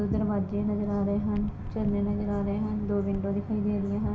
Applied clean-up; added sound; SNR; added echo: none; Fixed-wing aircraft, airplane; 14 dB; reverberation time 0.4 s.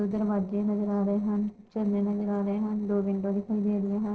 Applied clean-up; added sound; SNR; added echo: neural separator model SepFormer DNS4.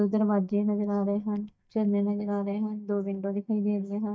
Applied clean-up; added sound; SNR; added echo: neural mask model DeepFilterNet 3.